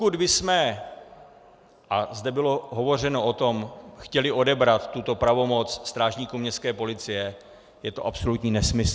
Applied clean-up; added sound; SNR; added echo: none; none; none; none.